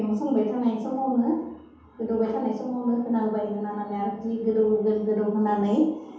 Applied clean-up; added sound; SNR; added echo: none; none; none; reverberation time 0.8 s.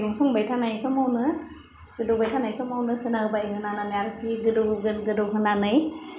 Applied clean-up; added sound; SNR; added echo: none; none; none; none.